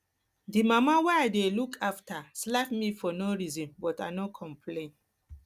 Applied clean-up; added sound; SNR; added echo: none; none; none; none.